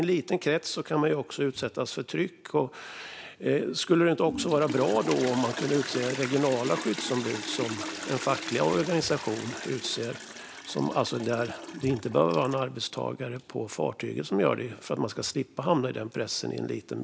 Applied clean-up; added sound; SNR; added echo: none; Toilet flush; 12 dB; none.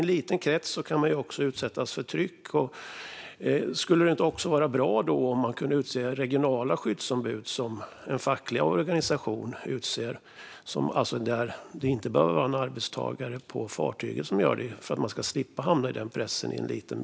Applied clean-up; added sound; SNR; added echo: none; none; none; none.